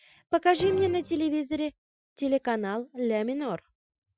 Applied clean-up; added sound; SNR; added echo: classical method Wiener filter.